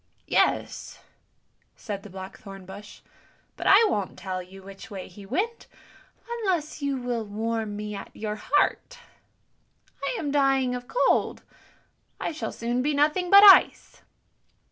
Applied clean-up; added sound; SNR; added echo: none; none; none; none.